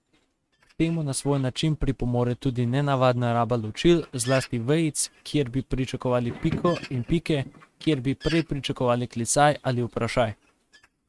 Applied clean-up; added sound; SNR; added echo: neural mask model RNNoise.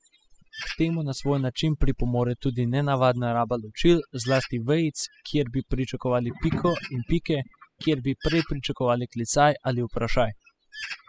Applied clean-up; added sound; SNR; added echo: classical method spectral subtraction.